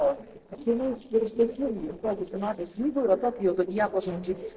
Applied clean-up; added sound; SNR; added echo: neural separator model SepFormer DNS4.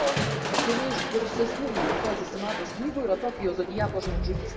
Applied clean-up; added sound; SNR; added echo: none; Crushing; 0 dB; reverberation time 1.9 s.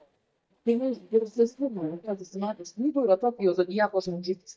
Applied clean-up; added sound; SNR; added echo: neural mask model DeepFilterNet 3.